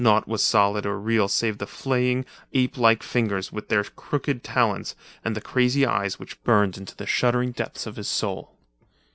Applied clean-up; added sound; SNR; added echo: none; none; none; none.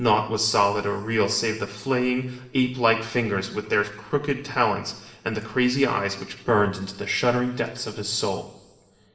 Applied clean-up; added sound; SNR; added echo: none; none; none; reverberation time 1.4 s.